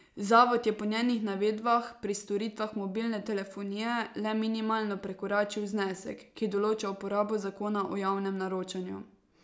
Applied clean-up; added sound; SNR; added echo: none; none; none; none.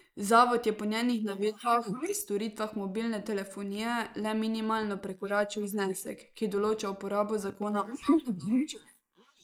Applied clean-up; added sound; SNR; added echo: neural mask model Resemble Enhance denoiser.